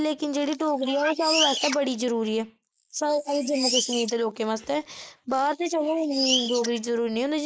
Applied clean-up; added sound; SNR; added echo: neural mask model Resemble Enhance denoiser.